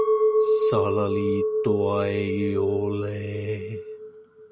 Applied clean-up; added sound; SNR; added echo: none; Chink, clink; -2 dB; none.